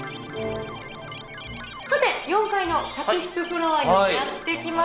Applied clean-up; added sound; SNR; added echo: none; Keyboard (musical); 13 dB; none.